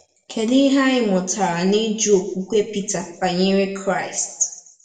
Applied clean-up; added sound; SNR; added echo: none; none; none; reverberation time 0.6 s.